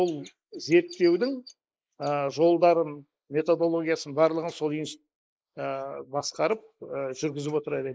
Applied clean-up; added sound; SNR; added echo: neural mask model Resemble Enhance denoiser.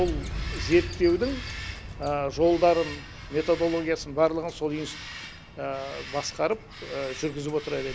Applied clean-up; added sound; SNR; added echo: none; Boom + Bird vocalization, bird call, bird song; 10 dB; none.